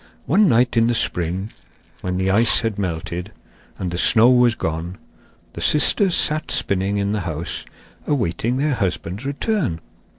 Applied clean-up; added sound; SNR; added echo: neural separator model SepFormer DNS4.